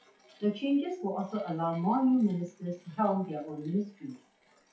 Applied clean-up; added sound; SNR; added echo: classical method WPE with log-MMSE.